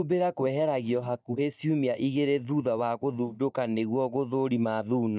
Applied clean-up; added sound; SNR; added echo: neural mask model DeepFilterNet 3.